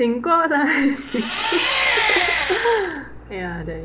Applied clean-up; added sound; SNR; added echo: none; Engine; 0 dB; none.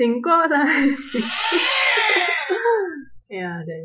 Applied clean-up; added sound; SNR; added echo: classical method Wiener filter.